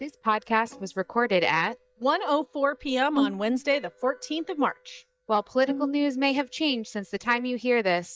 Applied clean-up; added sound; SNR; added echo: neural mask model DeepFilterNet 3.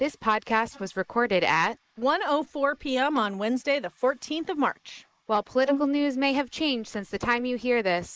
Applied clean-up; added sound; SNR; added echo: neural mask model Resemble Enhance denoiser.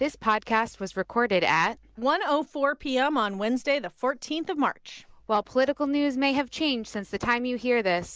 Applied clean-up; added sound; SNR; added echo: none; none; none; none.